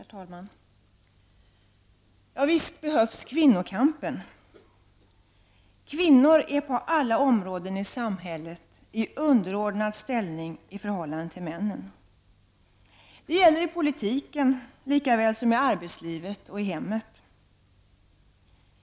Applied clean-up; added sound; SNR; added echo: none; none; none; none.